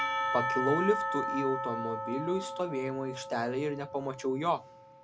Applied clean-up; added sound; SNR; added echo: none; Church bell / Percussion; 3 dB; none.